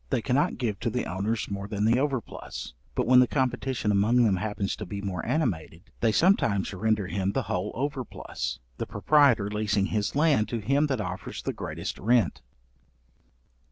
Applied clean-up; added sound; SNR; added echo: none; none; none; none.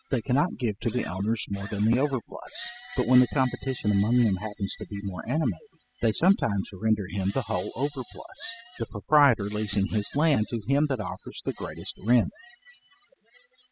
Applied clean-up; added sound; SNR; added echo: classical method spectral subtraction.